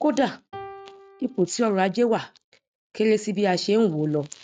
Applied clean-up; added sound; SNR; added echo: neural mask model RNNoise.